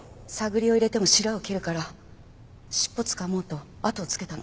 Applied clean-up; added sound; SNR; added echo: none; none; none; none.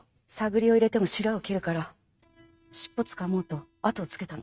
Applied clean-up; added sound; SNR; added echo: neural mask model RNNoise.